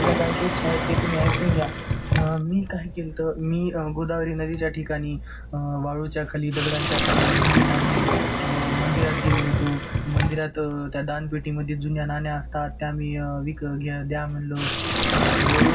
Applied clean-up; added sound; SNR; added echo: none; Sink (filling or washing); -1 dB; reverberation time 0.4 s.